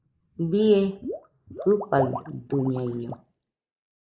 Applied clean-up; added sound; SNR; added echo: neural mask model Resemble Enhance denoiser.